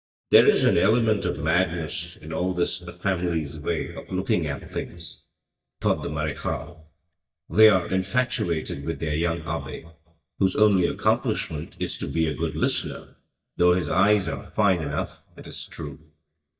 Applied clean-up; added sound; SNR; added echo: neural mask model DeepFilterNet 3.